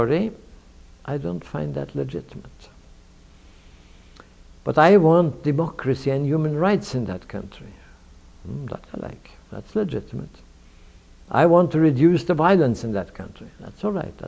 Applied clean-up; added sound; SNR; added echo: none; none; none; none.